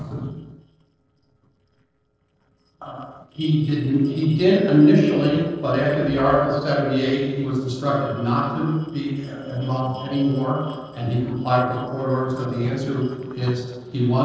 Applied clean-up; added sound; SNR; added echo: neural separator model SepFormer DNS4.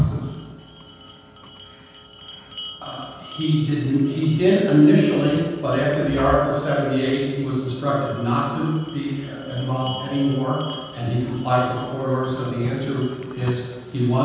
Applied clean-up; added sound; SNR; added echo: none; Bell; 18 dB; reverberation time 1.2 s.